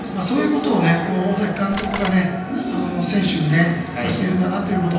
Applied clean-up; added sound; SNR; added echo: none; Telephone; 13 dB; reverberation time 0.9 s.